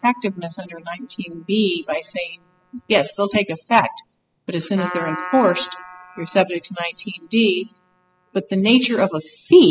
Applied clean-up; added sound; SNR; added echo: classical method spectral subtraction.